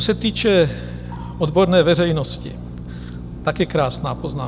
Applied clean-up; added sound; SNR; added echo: none; Drill; 11 dB; none.